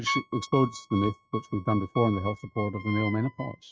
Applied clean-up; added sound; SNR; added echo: neural mask model RNNoise.